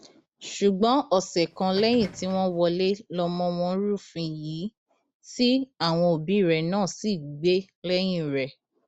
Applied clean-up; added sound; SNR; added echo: none; Subway, metro, underground; 19 dB; none.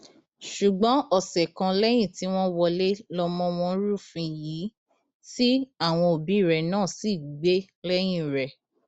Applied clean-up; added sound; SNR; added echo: none; none; none; none.